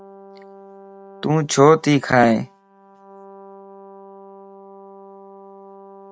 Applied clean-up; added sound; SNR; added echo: neural mask model RNNoise.